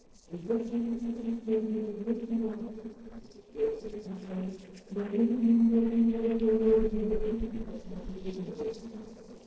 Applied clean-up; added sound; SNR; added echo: neural separator model SepFormer DNS4.